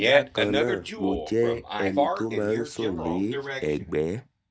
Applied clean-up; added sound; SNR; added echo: neural mask model DeepFilterNet 3.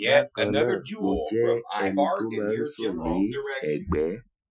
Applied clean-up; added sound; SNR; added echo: classical method Wiener filter.